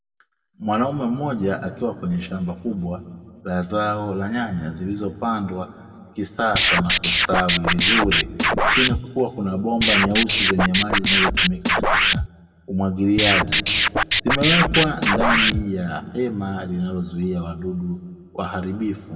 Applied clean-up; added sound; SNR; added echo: none; Scratching (performance technique); -5 dB; reverberation time 1.7 s.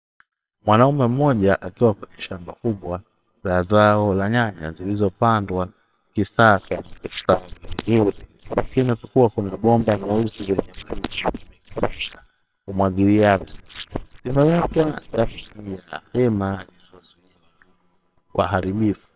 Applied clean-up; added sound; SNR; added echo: neural separator model SepFormer WHAMR!.